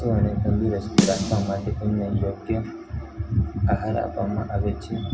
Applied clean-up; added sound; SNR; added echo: none; Snare drum; 3 dB; reverberation time 0.4 s.